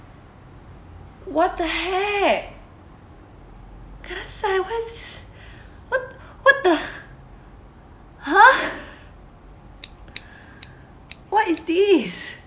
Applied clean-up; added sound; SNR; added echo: none; Scissors; 20 dB; none.